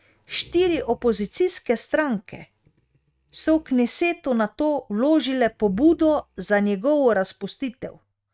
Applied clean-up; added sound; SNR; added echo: neural mask model RNNoise.